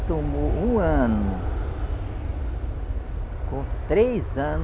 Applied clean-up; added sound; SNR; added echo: none; Aircraft; 0 dB; none.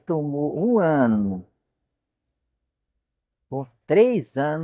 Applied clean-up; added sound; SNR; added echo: neural mask model DeepFilterNet 3.